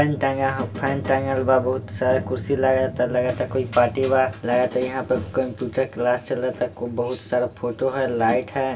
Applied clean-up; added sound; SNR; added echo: none; none; none; reverberation time 0.2 s.